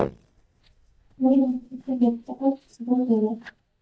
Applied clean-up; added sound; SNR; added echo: neural mask model DeepFilterNet 3.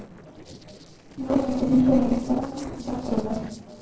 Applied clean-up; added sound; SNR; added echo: neural separator model SepFormer DNS4.